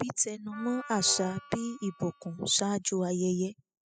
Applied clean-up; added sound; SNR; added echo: classical method spectral subtraction.